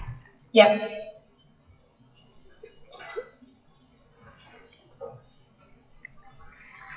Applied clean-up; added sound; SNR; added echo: classical method WPE with log-MMSE.